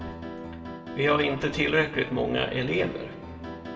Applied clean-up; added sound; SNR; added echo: none; Piano; 11 dB; reverberation time 1.1 s.